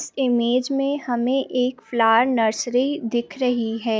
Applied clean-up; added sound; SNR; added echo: none; none; none; none.